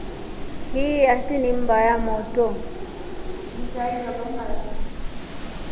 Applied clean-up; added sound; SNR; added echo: none; Wind; 2 dB; none.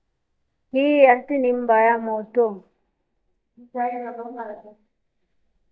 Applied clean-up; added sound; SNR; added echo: neural mask model DeepFilterNet 3.